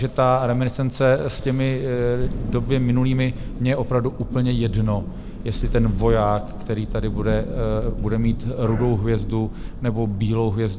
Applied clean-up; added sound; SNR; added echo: none; Thunder; 6 dB; none.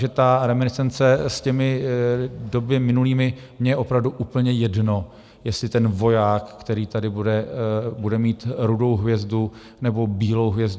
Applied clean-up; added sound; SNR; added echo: none; none; none; none.